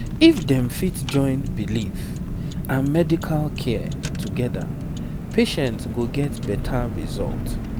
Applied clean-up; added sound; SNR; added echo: none; Car; 4 dB; none.